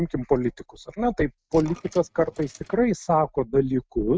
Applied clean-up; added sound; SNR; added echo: neural mask model RNNoise.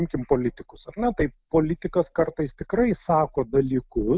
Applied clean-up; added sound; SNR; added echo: none; none; none; none.